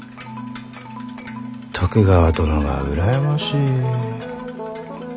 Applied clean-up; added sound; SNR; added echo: none; none; none; none.